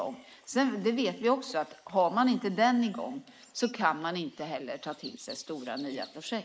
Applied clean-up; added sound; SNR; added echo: neural mask model Resemble Enhance denoiser.